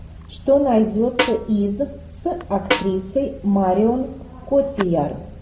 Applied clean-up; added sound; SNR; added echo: none; Snare drum; 6 dB; none.